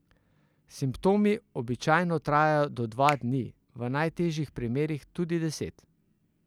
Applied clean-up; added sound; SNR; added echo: none; Finger snapping; 17 dB; none.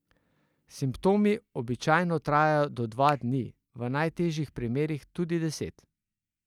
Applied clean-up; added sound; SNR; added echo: neural mask model DeepFilterNet 3.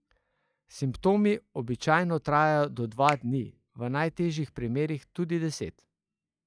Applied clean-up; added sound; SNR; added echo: classical method log-MMSE.